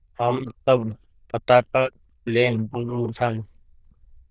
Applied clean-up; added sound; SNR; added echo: neural diffusion model UNIVERSE++.